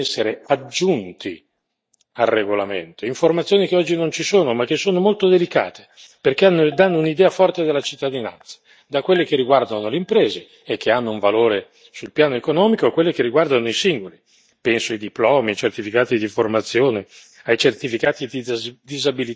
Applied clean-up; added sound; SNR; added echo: neural mask model DeepFilterNet 3.